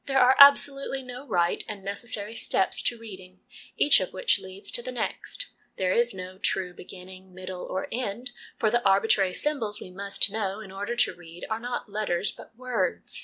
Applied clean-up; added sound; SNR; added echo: none; none; none; none.